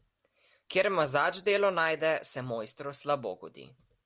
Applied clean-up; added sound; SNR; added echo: none; none; none; none.